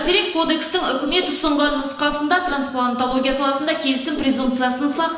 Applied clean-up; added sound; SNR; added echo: none; Whoosh, swoosh, swish; 18 dB; reverberation time 1.0 s.